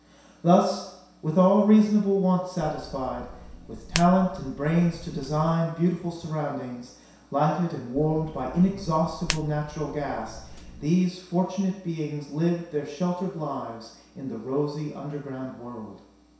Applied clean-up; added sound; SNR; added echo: none; Hands; 13 dB; reverberation time 0.7 s.